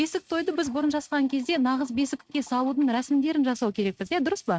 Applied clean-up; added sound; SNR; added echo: neural mask model RNNoise.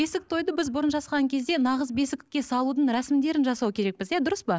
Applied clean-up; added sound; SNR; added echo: none; none; none; none.